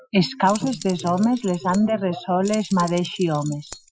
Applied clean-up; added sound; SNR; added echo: classical method Wiener filter.